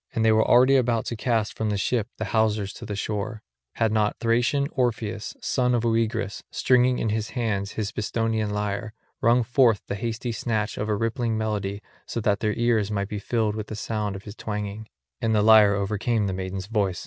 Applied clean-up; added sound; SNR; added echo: none; none; none; none.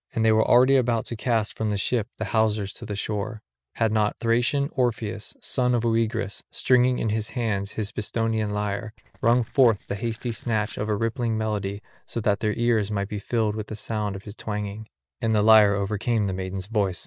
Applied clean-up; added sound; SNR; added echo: neural separator model SepFormer DNS4.